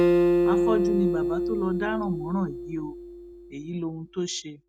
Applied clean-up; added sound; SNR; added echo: none; Acoustic guitar; -5 dB; none.